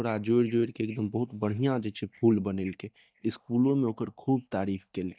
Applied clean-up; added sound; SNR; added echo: neural mask model DeepFilterNet 3.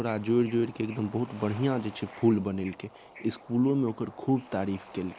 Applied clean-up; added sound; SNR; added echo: none; Bird / Ocean; 20 dB; none.